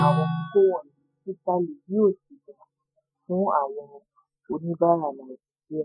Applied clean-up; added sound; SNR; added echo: classical method Wiener filter.